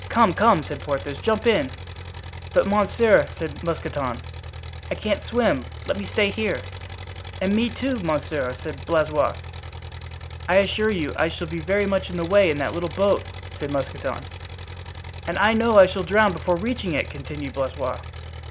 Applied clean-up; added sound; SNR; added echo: none; Engine; 11 dB; none.